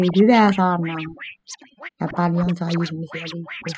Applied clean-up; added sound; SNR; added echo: classical method spectral subtraction.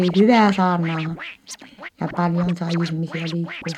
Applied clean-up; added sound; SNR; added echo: neural mask model RNNoise.